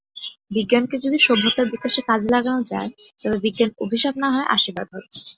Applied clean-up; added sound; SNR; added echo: none; none; none; none.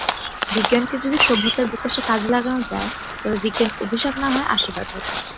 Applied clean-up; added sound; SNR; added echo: none; Crow; 6 dB; none.